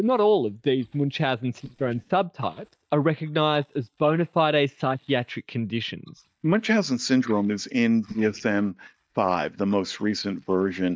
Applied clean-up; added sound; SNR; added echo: neural mask model DeepFilterNet 3.